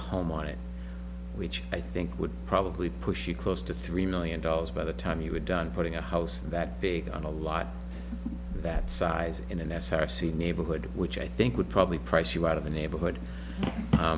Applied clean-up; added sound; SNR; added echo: none; none; none; none.